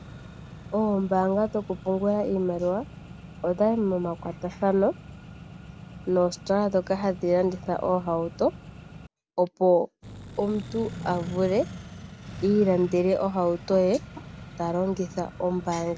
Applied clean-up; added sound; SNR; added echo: none; Accelerating, revving, vroom; 15 dB; none.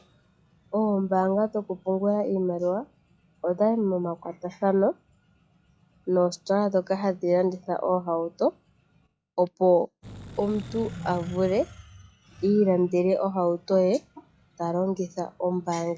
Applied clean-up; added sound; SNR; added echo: classical method log-MMSE.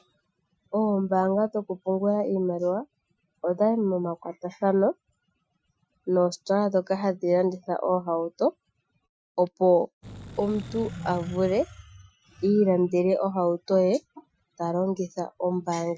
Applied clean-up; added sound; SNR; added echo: classical method Wiener filter.